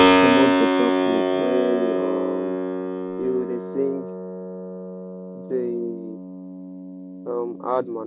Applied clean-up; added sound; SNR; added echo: none; Keyboard (musical); -5 dB; none.